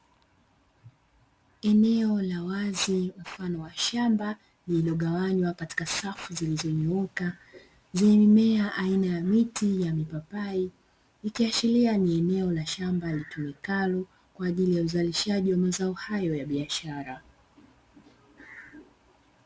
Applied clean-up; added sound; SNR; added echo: none; none; none; none.